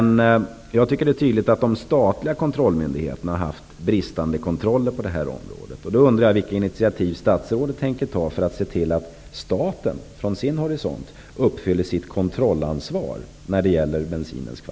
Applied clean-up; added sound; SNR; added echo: none; none; none; none.